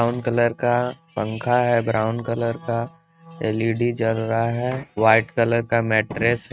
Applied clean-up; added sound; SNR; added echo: neural mask model RNNoise.